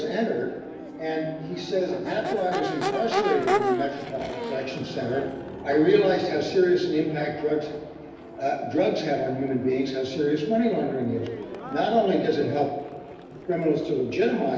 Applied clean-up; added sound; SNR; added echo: none; Crowd / Race car, auto racing / Accelerating, revving, vroom; 8 dB; reverberation time 1.0 s.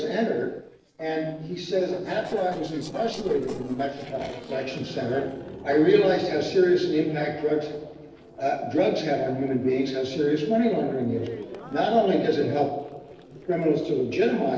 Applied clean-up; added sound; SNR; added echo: neural separator model SepFormer DNS4.